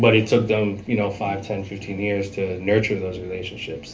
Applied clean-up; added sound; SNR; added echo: none; none; none; reverberation time 0.3 s.